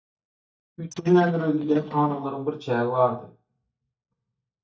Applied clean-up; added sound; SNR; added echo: neural mask model DeepFilterNet 3.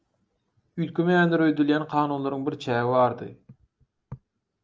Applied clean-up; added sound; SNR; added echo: none; none; none; none.